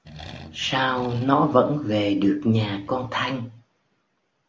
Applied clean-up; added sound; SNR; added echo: none; Accelerating, revving, vroom; 19 dB; none.